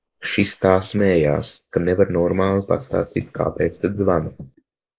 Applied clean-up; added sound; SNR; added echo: neural mask model Resemble Enhance denoiser.